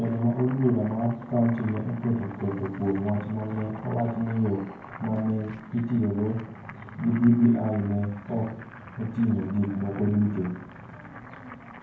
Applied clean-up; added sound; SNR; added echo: none; Boiling; 18 dB; reverberation time 0.9 s.